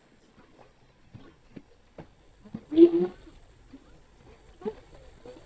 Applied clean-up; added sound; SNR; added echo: neural mask model DeepFilterNet 3.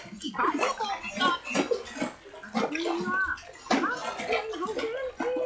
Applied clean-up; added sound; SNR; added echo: classical method WPE with log-MMSE.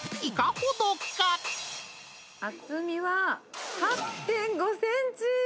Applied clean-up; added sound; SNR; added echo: none; none; none; none.